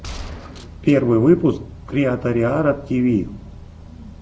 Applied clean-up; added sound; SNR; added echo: none; Gunshot, gunfire; 16 dB; none.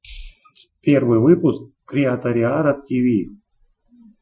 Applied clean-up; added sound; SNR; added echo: classical method Wiener filter.